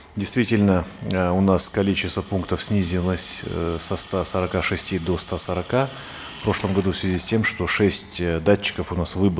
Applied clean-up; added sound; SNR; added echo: none; Drill; 19 dB; none.